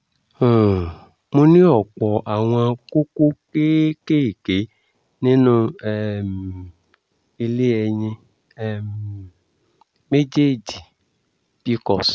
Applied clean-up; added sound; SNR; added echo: none; none; none; none.